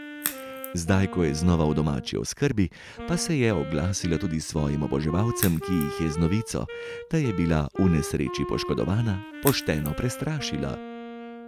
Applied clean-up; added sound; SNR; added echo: none; Wind instrument, woodwind instrument + Crack; 10 dB; none.